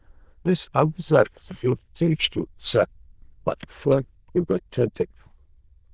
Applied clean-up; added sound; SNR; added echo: neural diffusion model UNIVERSE++.